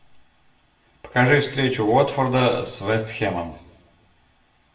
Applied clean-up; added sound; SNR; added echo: none; none; none; reverberation time 0.6 s.